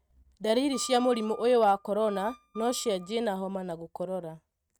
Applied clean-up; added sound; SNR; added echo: neural mask model RNNoise.